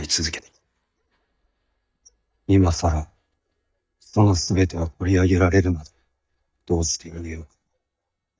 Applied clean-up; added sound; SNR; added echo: neural mask model DeepFilterNet 3.